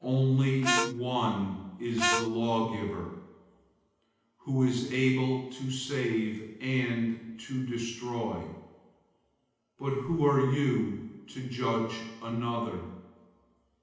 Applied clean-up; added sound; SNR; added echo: none; Harmonica; -1 dB; reverberation time 0.9 s.